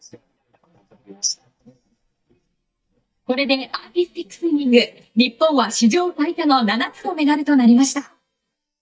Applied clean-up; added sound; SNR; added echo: neural mask model DeepFilterNet 3.